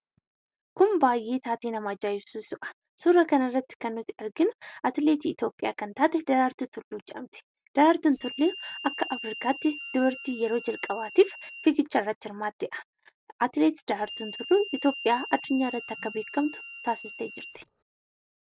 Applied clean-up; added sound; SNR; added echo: none; Harmonica; 14 dB; none.